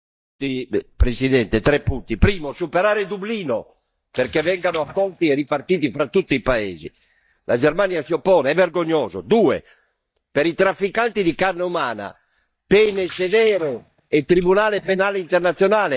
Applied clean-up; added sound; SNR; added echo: neural mask model DeepFilterNet 3.